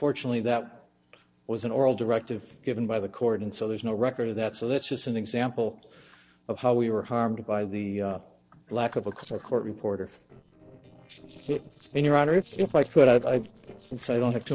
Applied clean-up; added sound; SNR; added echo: neural separator model SepFormer DNS4.